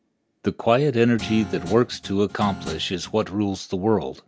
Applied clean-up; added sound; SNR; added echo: none; Guitar; 15 dB; none.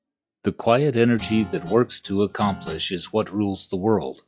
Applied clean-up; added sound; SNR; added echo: classical method log-MMSE.